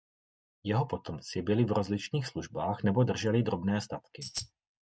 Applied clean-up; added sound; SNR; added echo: neural mask model DeepFilterNet 3.